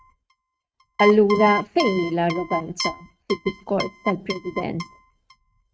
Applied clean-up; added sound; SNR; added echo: neural mask model RNNoise.